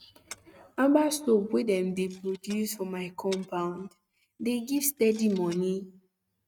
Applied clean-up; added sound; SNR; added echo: neural mask model RNNoise.